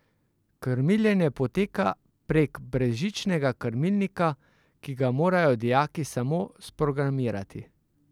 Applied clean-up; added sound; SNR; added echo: none; none; none; none.